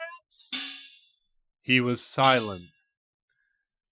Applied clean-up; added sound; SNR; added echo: classical method Wiener filter.